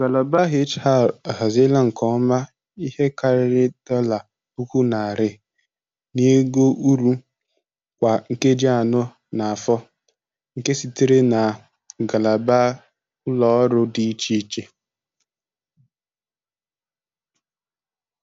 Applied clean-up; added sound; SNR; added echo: none; none; none; none.